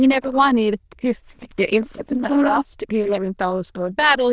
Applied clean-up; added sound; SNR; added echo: neural diffusion model UNIVERSE++.